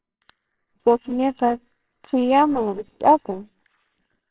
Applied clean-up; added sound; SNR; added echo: neural separator model SepFormer WHAMR!.